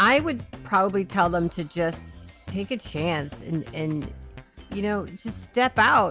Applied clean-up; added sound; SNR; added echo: none; none; none; none.